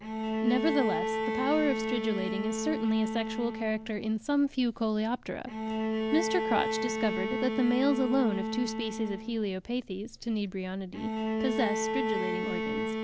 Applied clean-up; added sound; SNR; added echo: none; Bowed string instrument; 2 dB; none.